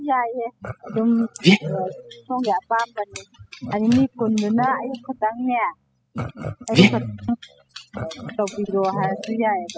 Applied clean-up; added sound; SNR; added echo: classical method spectral subtraction.